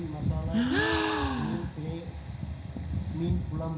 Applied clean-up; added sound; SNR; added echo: none; Gasp; 0 dB; reverberation time 0.5 s.